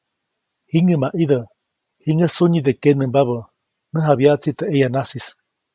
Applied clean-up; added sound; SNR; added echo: none; none; none; none.